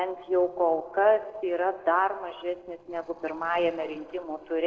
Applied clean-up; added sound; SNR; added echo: neural separator model SepFormer DNS4.